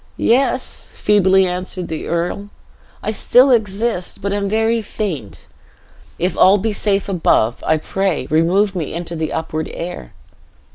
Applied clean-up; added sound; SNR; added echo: none; none; none; none.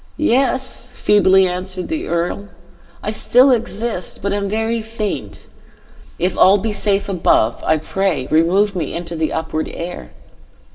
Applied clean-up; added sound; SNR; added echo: none; none; none; reverberation time 0.4 s.